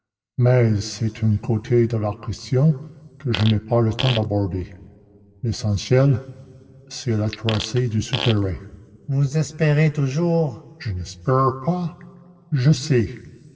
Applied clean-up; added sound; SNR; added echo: none; Fart; 10 dB; reverberation time 2.4 s.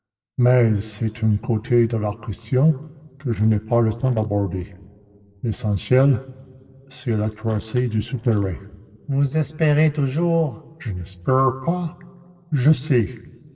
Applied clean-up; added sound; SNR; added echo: neural separator model SepFormer DNS4.